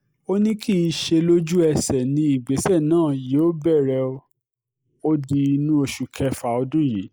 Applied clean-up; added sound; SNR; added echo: neural mask model Resemble Enhance denoiser.